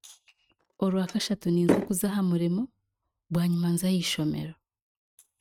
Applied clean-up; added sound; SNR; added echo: neural mask model RNNoise.